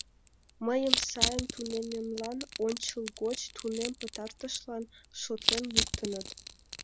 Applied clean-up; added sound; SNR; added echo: none; Crushing; 0 dB; none.